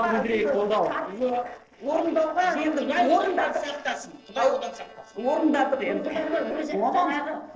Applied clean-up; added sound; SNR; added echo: neural separator model SepFormer DNS4.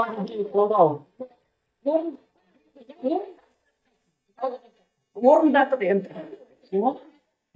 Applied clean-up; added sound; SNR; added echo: neural mask model DeepFilterNet 3.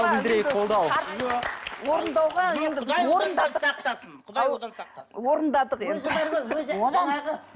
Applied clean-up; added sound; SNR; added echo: none; none; none; none.